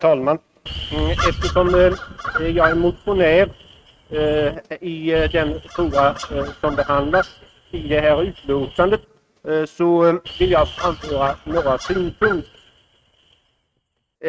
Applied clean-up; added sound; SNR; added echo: neural mask model RNNoise.